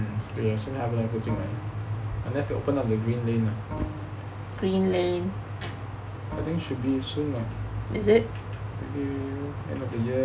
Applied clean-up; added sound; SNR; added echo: none; Bowed string instrument; 14 dB; none.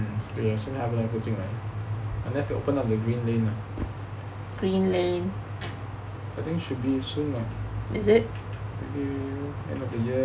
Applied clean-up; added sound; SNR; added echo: none; none; none; none.